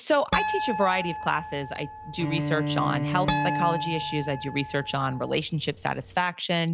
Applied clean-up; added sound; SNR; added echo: none; Harp + Bowed string instrument; 3 dB; none.